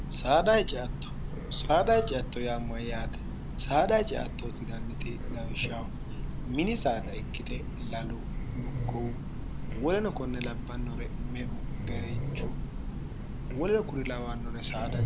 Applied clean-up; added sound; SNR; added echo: none; Train; 2 dB; none.